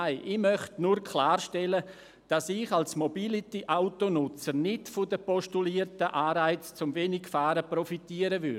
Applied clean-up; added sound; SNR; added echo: none; none; none; none.